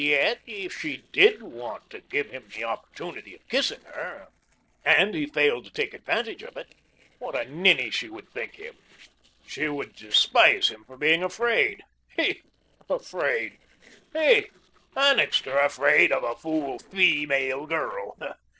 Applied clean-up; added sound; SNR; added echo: neural separator model SepFormer DNS4.